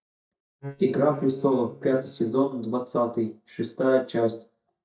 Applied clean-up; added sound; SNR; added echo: neural mask model DeepFilterNet 3.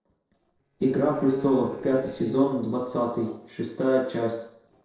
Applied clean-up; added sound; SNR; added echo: neural separator model SepFormer DNS4.